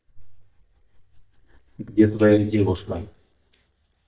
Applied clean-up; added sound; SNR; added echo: neural mask model DeepFilterNet 3.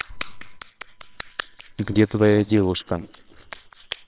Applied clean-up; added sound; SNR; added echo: neural separator model SepFormer WHAMR!.